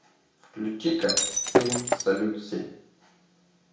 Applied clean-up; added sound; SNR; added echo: none; Shatter; -5 dB; reverberation time 0.6 s.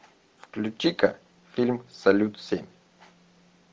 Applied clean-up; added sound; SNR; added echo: none; none; none; none.